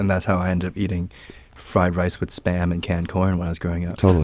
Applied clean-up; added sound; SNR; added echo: none; none; none; none.